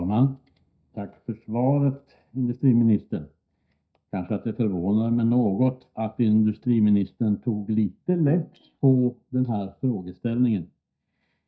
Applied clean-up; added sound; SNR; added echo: neural mask model DeepFilterNet 3.